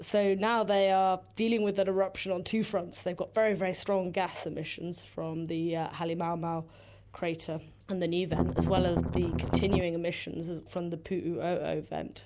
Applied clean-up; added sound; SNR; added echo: none; Strum; -2 dB; none.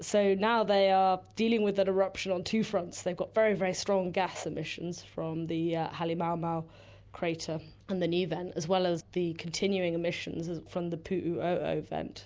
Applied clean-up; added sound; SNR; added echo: none; none; none; none.